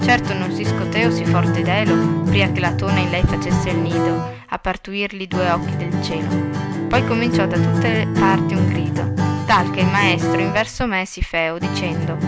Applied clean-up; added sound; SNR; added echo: none; Acoustic guitar; -3 dB; none.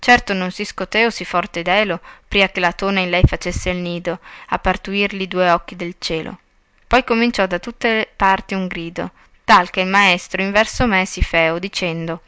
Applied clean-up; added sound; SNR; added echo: none; none; none; none.